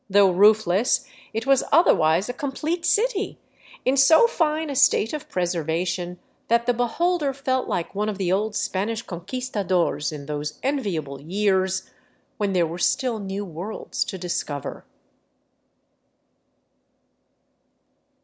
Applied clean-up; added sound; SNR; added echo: none; none; none; none.